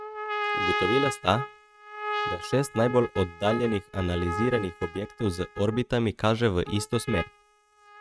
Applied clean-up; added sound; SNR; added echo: neural mask model RNNoise.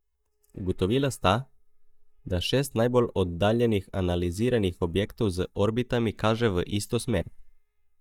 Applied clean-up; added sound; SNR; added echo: neural mask model DeepFilterNet 3.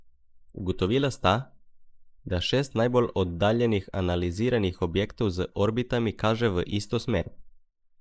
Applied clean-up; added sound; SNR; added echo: neural mask model Resemble Enhance denoiser.